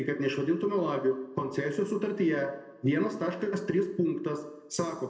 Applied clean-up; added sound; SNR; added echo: none; none; none; reverberation time 0.8 s.